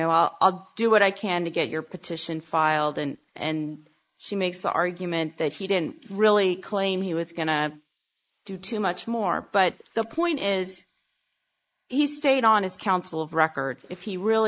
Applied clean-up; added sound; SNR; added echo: neural mask model Resemble Enhance denoiser.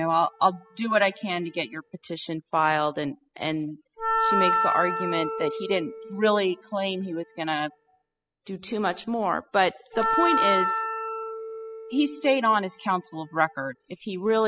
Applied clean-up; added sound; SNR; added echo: classical method spectral subtraction.